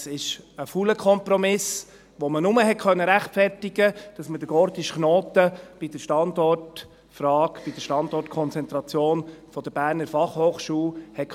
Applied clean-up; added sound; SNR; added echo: none; none; none; none.